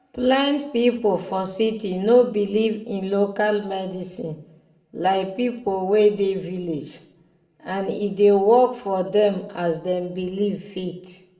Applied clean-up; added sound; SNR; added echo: none; none; none; reverberation time 0.6 s.